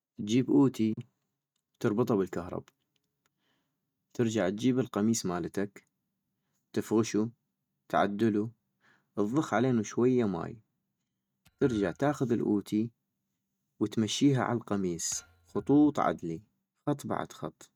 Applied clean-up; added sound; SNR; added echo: neural mask model RNNoise.